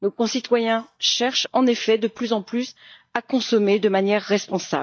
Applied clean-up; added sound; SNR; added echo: neural mask model DeepFilterNet 3.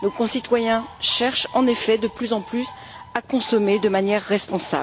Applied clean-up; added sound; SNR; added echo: none; Bird; 19 dB; none.